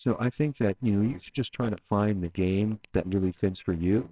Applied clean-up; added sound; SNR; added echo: neural separator model SepFormer WHAMR!.